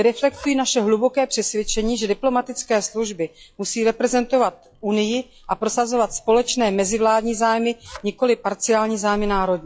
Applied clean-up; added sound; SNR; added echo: classical method log-MMSE.